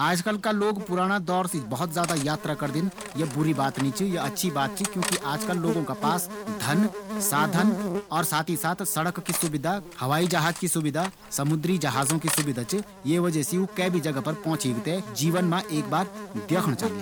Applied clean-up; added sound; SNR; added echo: none; Buzz + Cutlery, silverware; 9 dB; none.